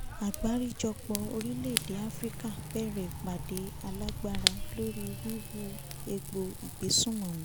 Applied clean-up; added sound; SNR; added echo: none; Fire / Rain; 2 dB; none.